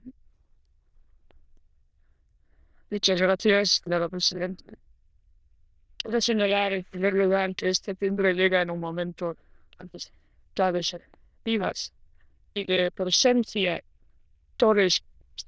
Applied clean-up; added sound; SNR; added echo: neural diffusion model UNIVERSE++.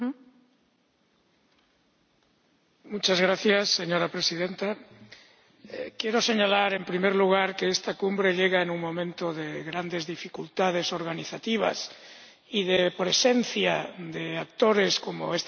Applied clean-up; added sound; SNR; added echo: none; none; none; none.